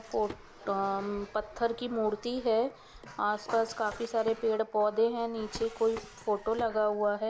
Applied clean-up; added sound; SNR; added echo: none; Drawer open or close; 19 dB; none.